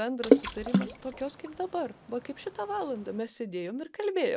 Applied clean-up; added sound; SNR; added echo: none; Water / Splash, splatter; -3 dB; none.